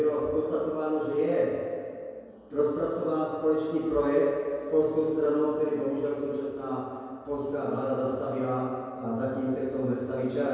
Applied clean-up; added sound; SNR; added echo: none; none; none; reverberation time 2.2 s.